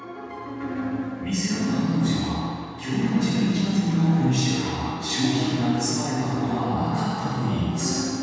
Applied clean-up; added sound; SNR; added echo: none; none; none; reverberation time 2.1 s.